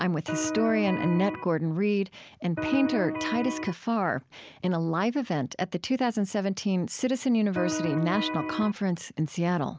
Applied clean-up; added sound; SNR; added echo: none; Electric guitar; 4 dB; none.